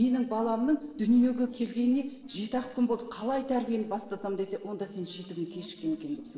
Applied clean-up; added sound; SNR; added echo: neural separator model SepFormer DNS4.